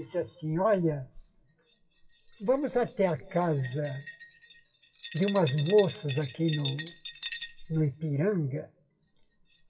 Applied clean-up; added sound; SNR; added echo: classical method WPE with log-MMSE.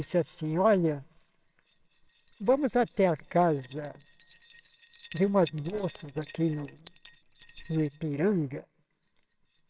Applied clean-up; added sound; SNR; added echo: neural separator model SepFormer WHAMR!.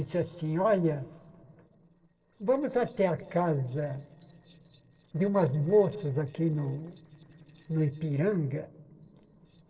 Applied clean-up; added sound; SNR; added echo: neural separator model SepFormer DNS4.